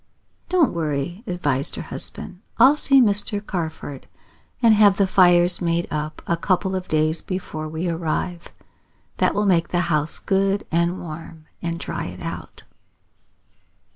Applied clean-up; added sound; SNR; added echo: none; none; none; none.